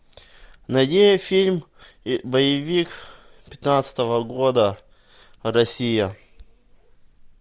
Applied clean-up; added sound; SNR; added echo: none; none; none; none.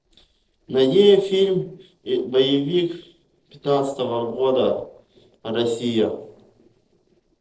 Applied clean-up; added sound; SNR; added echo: neural separator model SepFormer DNS4.